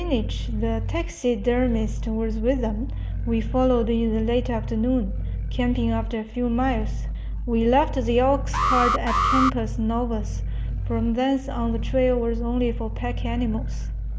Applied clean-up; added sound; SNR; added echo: none; Growling + Alarm; 2 dB; none.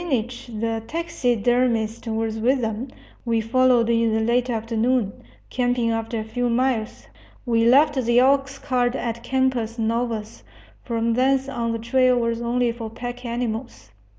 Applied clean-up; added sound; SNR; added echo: none; none; none; none.